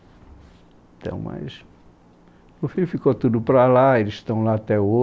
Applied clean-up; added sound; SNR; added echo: none; none; none; none.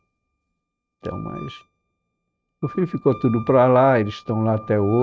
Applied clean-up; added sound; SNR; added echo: neural mask model RNNoise.